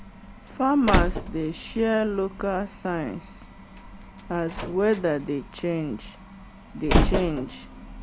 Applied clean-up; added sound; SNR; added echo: none; Slam; 2 dB; none.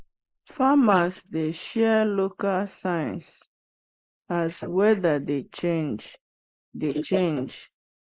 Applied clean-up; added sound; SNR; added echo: neural mask model Resemble Enhance denoiser.